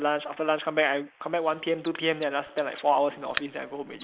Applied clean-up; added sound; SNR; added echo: neural mask model Resemble Enhance denoiser.